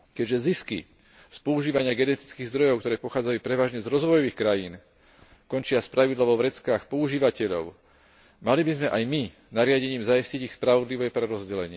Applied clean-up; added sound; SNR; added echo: none; none; none; none.